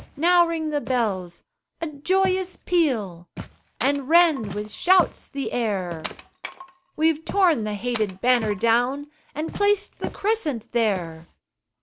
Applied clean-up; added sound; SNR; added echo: none; Walk, footsteps + Wood; 15 dB; none.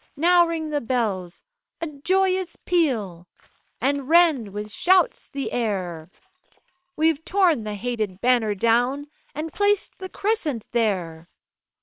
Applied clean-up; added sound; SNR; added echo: neural separator model SepFormer WHAM!.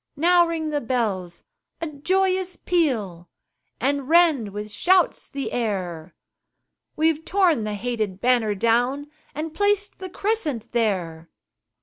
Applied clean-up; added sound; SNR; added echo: none; none; none; none.